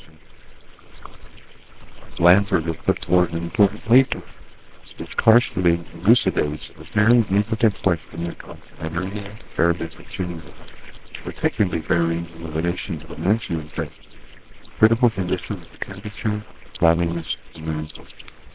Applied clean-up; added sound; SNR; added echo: neural separator model SepFormer WHAMR!.